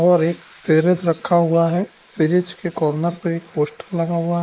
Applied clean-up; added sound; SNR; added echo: neural mask model Resemble Enhance denoiser.